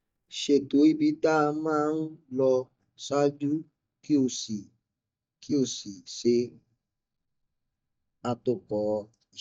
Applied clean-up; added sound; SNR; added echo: neural mask model DeepFilterNet 3.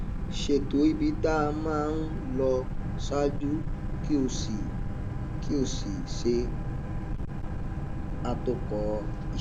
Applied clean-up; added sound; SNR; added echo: none; Boat, Water vehicle; 0 dB; none.